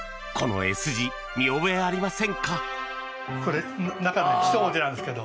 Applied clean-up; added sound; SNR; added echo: none; none; none; none.